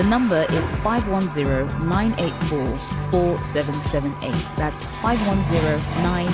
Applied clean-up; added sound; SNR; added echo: none; Water tap, faucet; 9 dB; none.